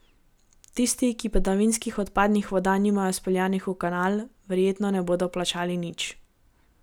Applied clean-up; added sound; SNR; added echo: none; none; none; none.